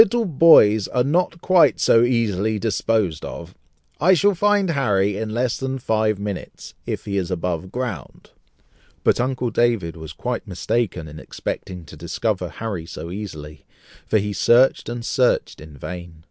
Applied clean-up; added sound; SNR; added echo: none; none; none; none.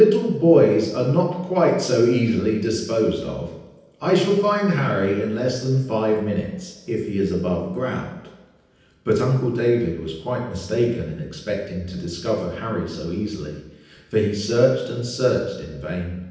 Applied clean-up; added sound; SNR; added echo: none; none; none; reverberation time 0.9 s.